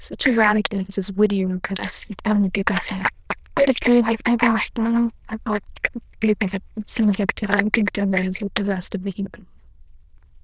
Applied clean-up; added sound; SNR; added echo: neural diffusion model UNIVERSE++.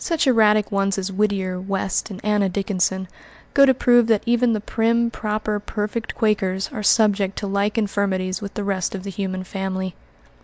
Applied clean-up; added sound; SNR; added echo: none; none; none; none.